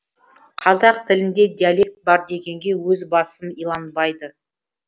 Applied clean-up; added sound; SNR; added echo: none; none; none; none.